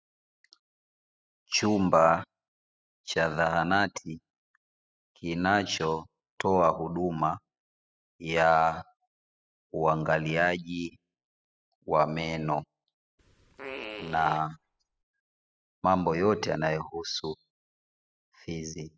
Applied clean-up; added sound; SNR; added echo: classical method spectral subtraction.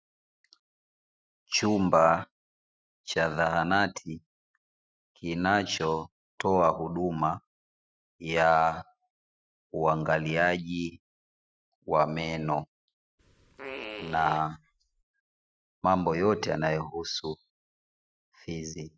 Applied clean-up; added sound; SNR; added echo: classical method Wiener filter.